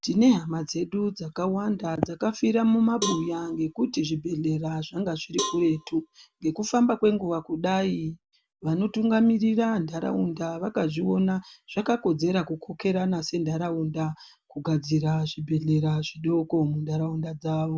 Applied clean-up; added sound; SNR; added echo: none; Cowbell; 12 dB; none.